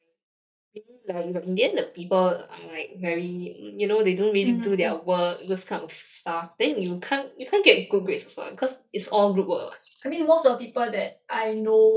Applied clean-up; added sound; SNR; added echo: neural mask model DeepFilterNet 3.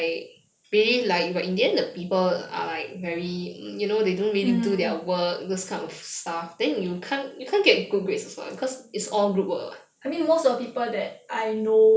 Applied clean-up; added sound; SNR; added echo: none; none; none; none.